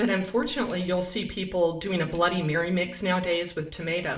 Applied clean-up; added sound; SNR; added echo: none; Tambourine; 18 dB; reverberation time 0.5 s.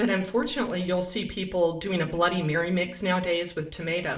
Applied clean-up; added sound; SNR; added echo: neural separator model SepFormer DNS4.